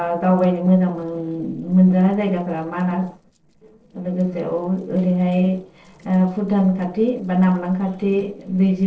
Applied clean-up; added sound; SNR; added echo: neural separator model SepFormer DNS4.